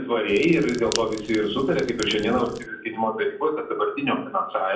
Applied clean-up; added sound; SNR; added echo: none; Crackle; 13 dB; reverberation time 0.6 s.